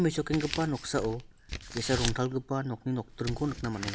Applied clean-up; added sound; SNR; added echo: none; Tearing; 8 dB; none.